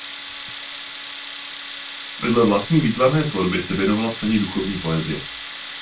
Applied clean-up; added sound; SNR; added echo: none; Tools; 11 dB; reverberation time 0.2 s.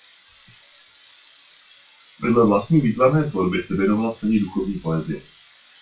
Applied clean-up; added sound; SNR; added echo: classical method WPE with log-MMSE.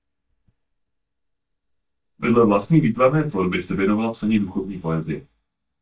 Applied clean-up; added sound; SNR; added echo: neural mask model DeepFilterNet 3.